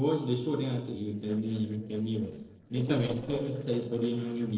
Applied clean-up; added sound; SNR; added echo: neural separator model SepFormer DNS4.